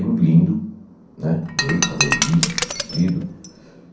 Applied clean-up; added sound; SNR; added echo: none; Shatter; 4 dB; reverberation time 0.6 s.